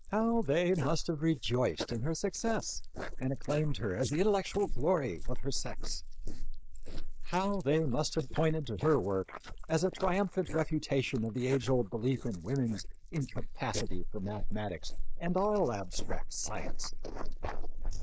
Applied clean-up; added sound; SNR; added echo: neural mask model Resemble Enhance denoiser.